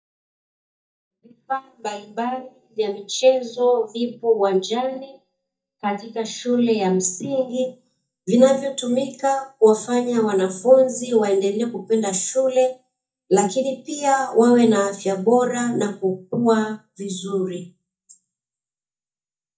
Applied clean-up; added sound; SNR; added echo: neural mask model DeepFilterNet 3.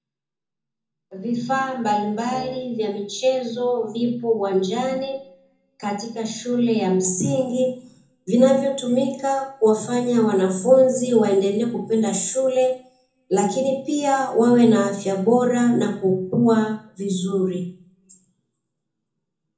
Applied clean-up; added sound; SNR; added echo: none; Wind instrument, woodwind instrument; 12 dB; reverberation time 0.6 s.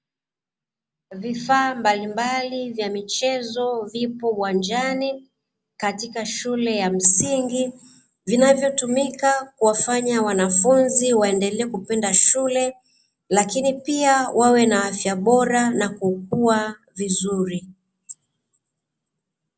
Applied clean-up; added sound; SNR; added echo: none; none; none; none.